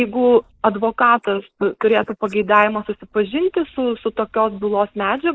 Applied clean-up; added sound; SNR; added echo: neural mask model Resemble Enhance denoiser.